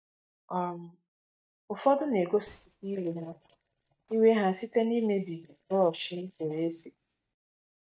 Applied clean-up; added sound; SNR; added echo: neural mask model DeepFilterNet 3.